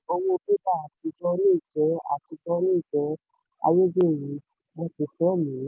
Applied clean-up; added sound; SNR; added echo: none; none; none; none.